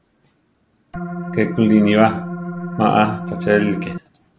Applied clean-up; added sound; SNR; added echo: none; Organ; 7 dB; none.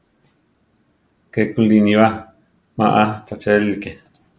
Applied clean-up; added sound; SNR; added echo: none; none; none; none.